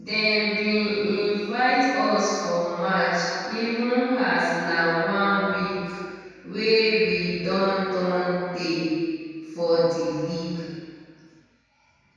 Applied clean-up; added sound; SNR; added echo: none; none; none; reverberation time 2.1 s.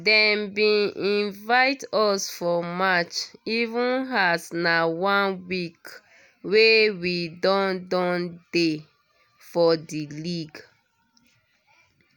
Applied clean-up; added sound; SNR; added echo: none; none; none; none.